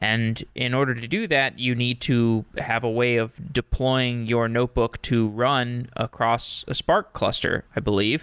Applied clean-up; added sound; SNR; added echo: none; none; none; none.